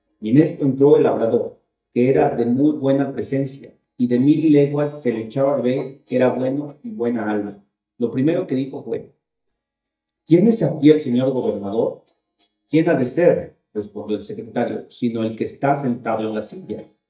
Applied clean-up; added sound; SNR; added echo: neural mask model DeepFilterNet 3.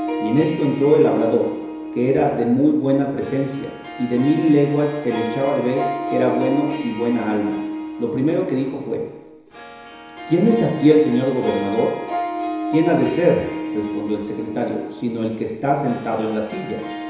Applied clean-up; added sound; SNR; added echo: none; Harp; 8 dB; reverberation time 1.0 s.